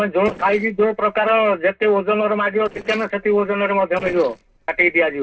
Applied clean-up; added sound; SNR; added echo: neural separator model SepFormer DNS4.